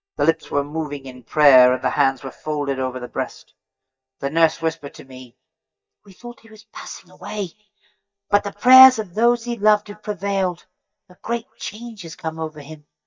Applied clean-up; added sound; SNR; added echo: neural mask model DeepFilterNet 3.